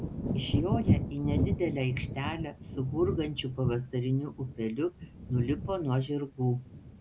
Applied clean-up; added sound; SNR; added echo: none; Thunder / Wind; 2 dB; none.